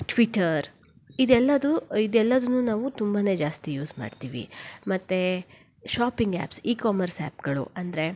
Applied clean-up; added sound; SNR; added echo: none; none; none; none.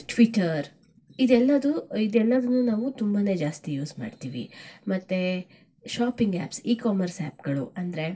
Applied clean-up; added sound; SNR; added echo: neural separator model SepFormer DNS4.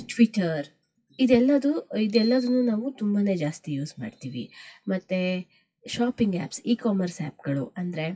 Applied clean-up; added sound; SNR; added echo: classical method WPE with log-MMSE.